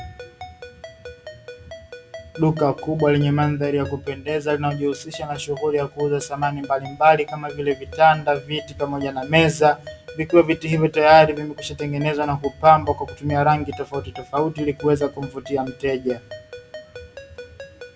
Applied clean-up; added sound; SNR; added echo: none; Ringtone; 18 dB; none.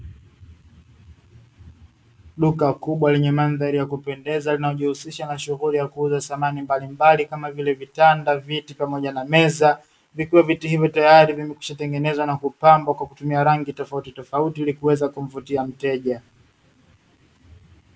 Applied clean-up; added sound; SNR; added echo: neural mask model Resemble Enhance denoiser.